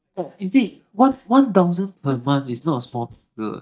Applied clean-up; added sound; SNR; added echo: neural mask model DeepFilterNet 3.